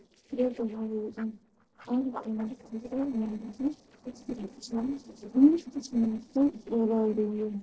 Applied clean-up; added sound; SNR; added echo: neural separator model SepFormer DNS4.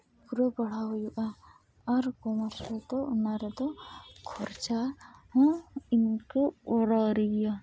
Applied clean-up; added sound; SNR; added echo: none; none; none; none.